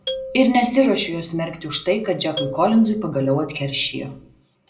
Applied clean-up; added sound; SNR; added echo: none; Marimba, xylophone; 14 dB; reverberation time 0.4 s.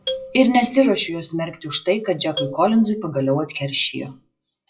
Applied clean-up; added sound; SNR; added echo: classical method WPE with log-MMSE.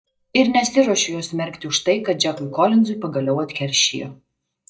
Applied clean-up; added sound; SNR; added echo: neural mask model DeepFilterNet 3.